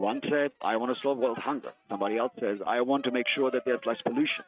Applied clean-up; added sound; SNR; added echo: neural mask model RNNoise.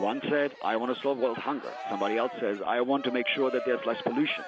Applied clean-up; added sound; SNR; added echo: none; Cheering; 11 dB; none.